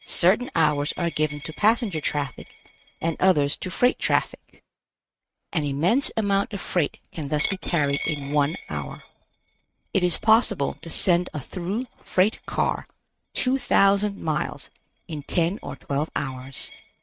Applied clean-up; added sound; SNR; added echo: neural mask model RNNoise.